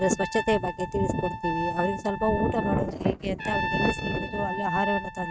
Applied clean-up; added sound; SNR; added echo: neural mask model RNNoise.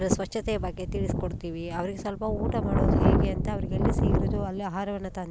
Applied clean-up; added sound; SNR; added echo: none; none; none; none.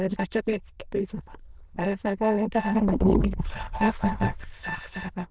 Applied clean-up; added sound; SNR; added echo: neural diffusion model UNIVERSE++.